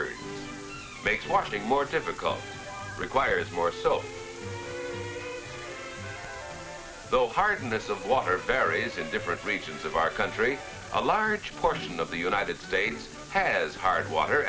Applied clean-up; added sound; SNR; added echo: none; none; none; none.